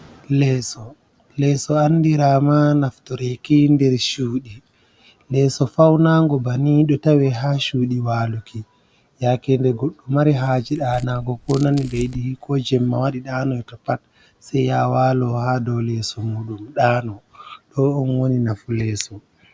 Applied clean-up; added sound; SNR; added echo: none; Tearing; 19 dB; none.